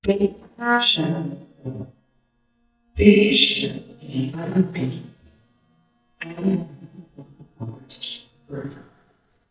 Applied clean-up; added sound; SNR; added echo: neural mask model DeepFilterNet 3.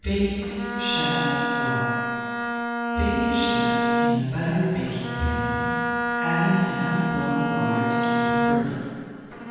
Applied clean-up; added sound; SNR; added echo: none; Bowed string instrument; -1 dB; reverberation time 2.1 s.